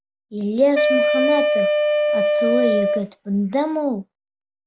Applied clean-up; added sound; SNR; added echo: none; Wind instrument, woodwind instrument; -4 dB; none.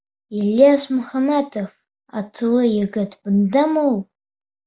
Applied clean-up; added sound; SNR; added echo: none; none; none; none.